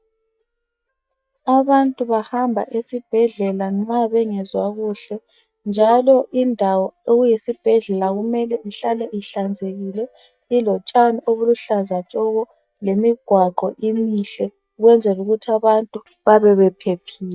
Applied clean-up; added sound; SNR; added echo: neural mask model DeepFilterNet 3.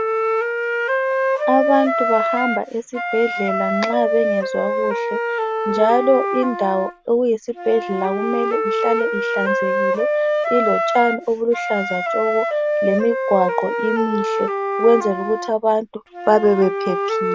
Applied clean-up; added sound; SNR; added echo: none; Wind instrument, woodwind instrument; 1 dB; none.